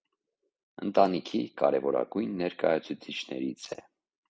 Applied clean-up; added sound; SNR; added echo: none; none; none; none.